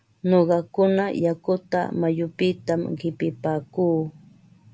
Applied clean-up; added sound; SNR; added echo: none; none; none; none.